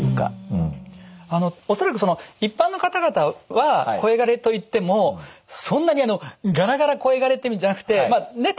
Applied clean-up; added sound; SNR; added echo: none; none; none; none.